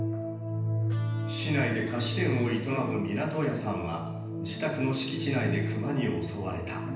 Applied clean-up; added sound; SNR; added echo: none; Electric guitar; 18 dB; reverberation time 0.9 s.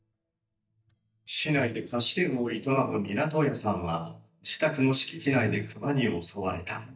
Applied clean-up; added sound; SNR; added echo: neural mask model DeepFilterNet 3.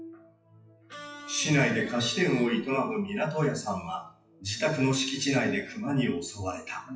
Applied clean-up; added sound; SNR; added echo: classical method WPE with log-MMSE.